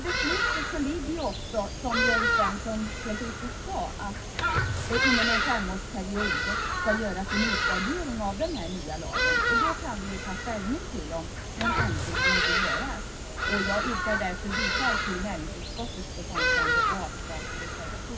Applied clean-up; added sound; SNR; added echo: none; Bird vocalization, bird call, bird song; -5 dB; reverberation time 0.4 s.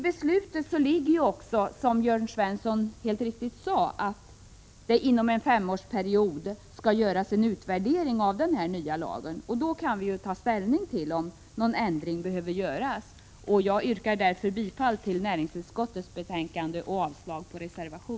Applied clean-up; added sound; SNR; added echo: none; none; none; none.